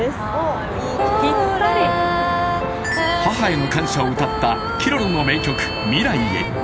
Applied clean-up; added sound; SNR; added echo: none; Traffic noise, roadway noise; 8 dB; none.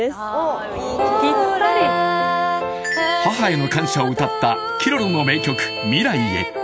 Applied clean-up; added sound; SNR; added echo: none; none; none; none.